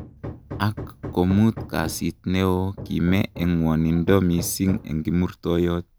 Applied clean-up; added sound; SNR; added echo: none; Hammer; 15 dB; none.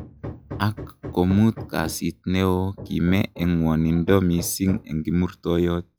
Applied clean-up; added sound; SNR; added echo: classical method log-MMSE.